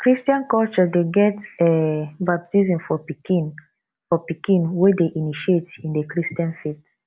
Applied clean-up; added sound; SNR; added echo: none; none; none; none.